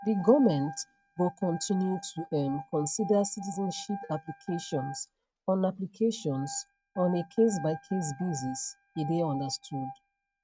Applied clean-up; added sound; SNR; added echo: neural mask model RNNoise.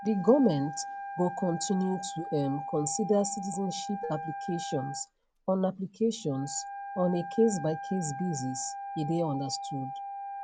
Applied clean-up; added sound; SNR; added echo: none; Dishes, pots, and pans + Wind instrument, woodwind instrument; 9 dB; none.